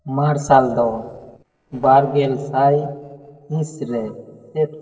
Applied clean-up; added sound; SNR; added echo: neural separator model SepFormer DNS4.